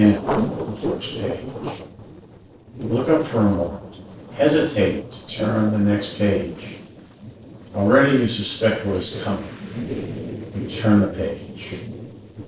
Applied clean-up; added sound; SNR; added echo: neural separator model SepFormer DNS4.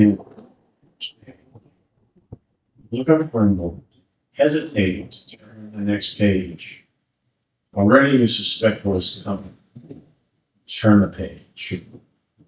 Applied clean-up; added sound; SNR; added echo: neural mask model DeepFilterNet 3.